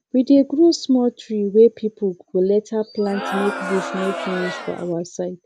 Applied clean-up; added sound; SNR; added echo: none; Crowd; 8 dB; none.